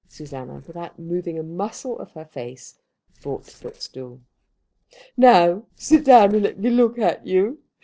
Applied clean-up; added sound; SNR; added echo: neural separator model SepFormer DNS4.